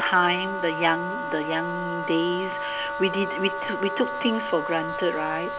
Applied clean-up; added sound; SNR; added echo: none; Wind instrument, woodwind instrument; 4 dB; none.